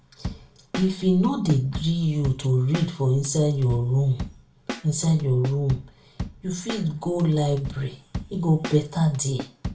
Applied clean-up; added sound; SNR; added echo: none; Drum / Drum kit; 13 dB; reverberation time 0.3 s.